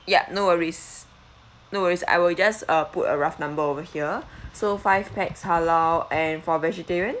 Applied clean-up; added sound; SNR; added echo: none; none; none; none.